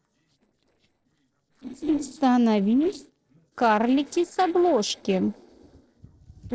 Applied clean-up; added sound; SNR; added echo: neural separator model SepFormer DNS4.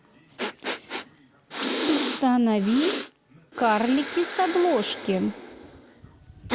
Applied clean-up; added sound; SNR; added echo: none; Breathing; 5 dB; none.